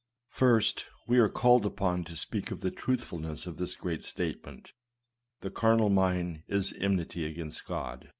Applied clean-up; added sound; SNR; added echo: none; none; none; none.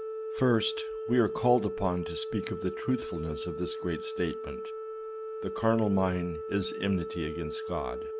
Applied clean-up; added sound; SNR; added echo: none; Organ; 6 dB; none.